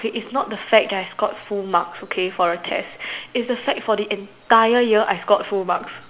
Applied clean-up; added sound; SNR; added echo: none; none; none; none.